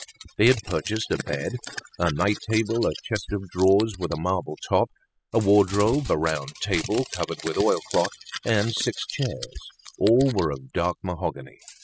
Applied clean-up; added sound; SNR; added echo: classical method spectral subtraction.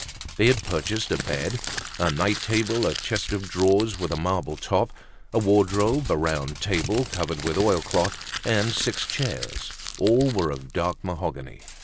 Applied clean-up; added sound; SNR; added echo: none; Crumpling, crinkling; 10 dB; none.